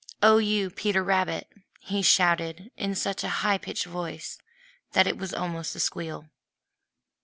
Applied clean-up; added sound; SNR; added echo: none; none; none; none.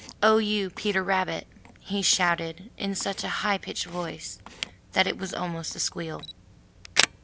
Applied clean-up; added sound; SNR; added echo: none; Camera; 8 dB; none.